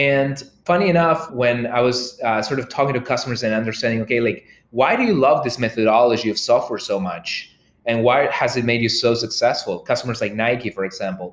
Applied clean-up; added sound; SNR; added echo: none; none; none; none.